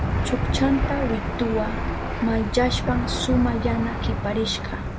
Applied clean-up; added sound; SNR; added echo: none; Engine / Aircraft; 0 dB; none.